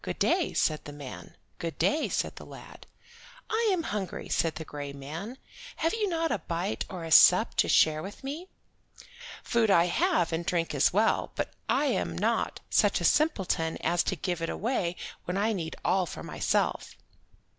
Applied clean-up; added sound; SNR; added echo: none; none; none; none.